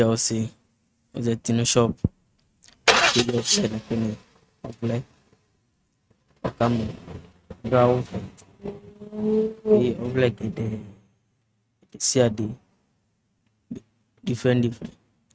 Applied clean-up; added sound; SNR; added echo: neural mask model RNNoise.